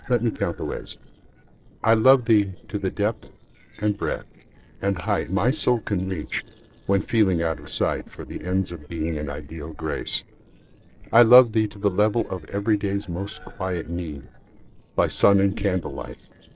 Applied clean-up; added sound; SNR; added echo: neural separator model SepFormer DNS4.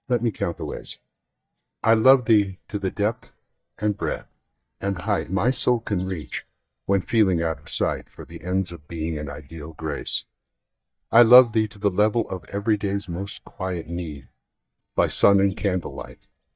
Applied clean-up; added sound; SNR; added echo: neural mask model DeepFilterNet 3.